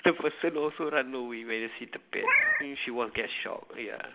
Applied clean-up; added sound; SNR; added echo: neural mask model Resemble Enhance denoiser.